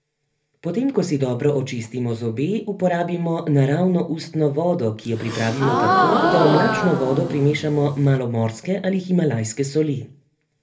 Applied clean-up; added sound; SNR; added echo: none; Gasp; 0 dB; reverberation time 0.3 s.